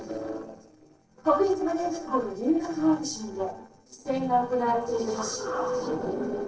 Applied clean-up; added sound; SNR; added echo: neural separator model SepFormer DNS4.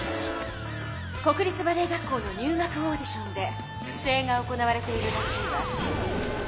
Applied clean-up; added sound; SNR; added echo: none; none; none; none.